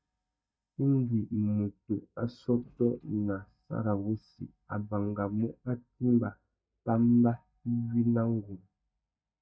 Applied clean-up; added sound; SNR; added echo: neural mask model DeepFilterNet 3.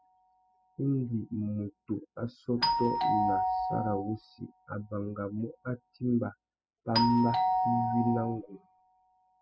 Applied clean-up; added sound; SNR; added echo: classical method spectral subtraction.